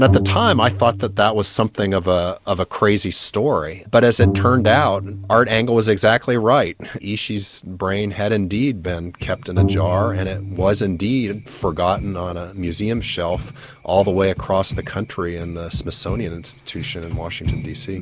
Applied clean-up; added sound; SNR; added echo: none; Bowed string instrument; 6 dB; none.